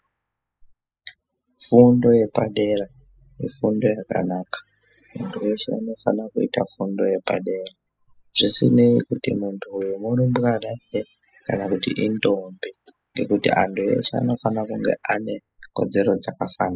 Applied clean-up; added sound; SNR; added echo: classical method spectral subtraction.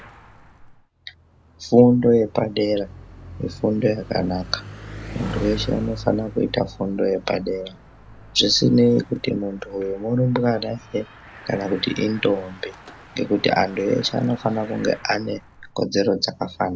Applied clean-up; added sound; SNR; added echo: none; Bicycle; 16 dB; none.